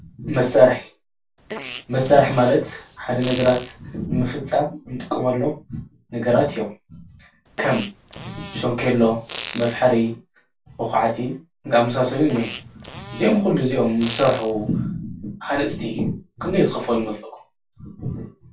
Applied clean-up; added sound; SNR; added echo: none; Fart; 14 dB; reverberation time 0.2 s.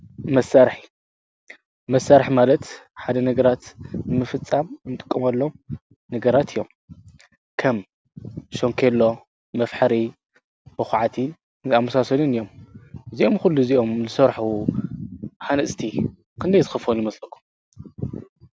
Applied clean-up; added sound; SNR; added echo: none; none; none; none.